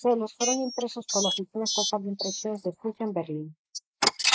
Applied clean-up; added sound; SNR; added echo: neural mask model Resemble Enhance denoiser.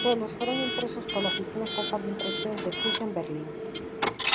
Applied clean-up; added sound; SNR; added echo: none; Coin (dropping) / Alarm; -3 dB; none.